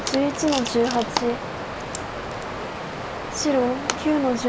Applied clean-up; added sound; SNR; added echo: none; Water; 6 dB; none.